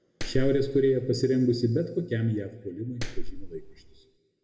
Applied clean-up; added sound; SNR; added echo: none; Clapping; 4 dB; reverberation time 1.2 s.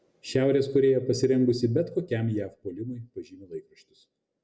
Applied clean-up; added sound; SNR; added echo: none; none; none; none.